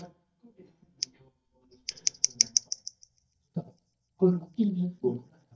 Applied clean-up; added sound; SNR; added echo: neural mask model DeepFilterNet 3.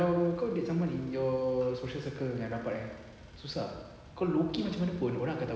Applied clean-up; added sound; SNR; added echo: none; none; none; none.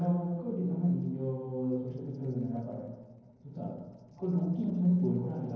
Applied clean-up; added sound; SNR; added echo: neural separator model SepFormer DNS4.